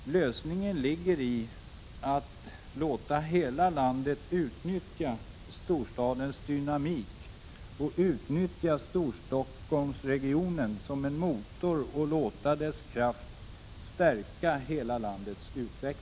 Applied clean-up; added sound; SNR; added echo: none; none; none; none.